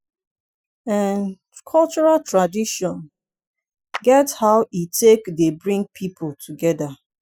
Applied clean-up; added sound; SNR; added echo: classical method spectral subtraction.